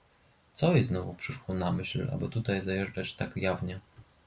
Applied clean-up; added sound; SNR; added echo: none; none; none; none.